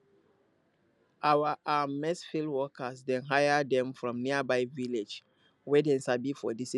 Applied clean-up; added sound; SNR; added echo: none; none; none; none.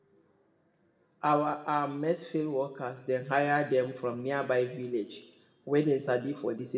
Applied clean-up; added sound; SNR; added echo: none; none; none; reverberation time 0.7 s.